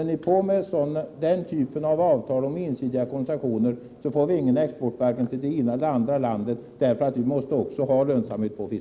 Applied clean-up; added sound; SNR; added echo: none; none; none; none.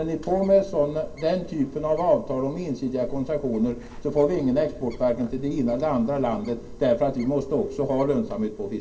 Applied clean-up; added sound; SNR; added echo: none; Bird; 16 dB; reverberation time 0.2 s.